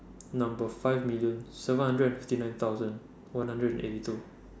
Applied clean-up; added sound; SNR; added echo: none; none; none; none.